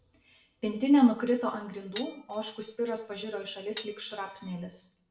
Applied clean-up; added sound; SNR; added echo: none; Glass; 12 dB; reverberation time 0.6 s.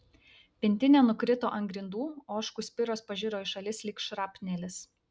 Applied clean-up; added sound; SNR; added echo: none; none; none; none.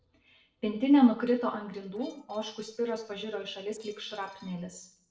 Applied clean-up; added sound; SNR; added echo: neural separator model SepFormer DNS4.